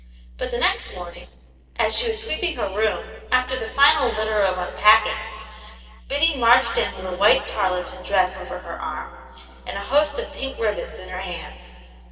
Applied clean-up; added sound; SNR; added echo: neural separator model SepFormer DNS4.